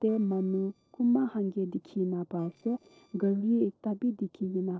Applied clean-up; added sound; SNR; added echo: neural separator model SepFormer DNS4.